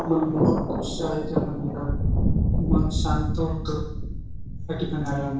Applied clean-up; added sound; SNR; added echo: none; Thunder; -2 dB; reverberation time 0.7 s.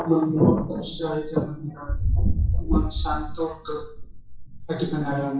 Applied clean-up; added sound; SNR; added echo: classical method WPE with log-MMSE.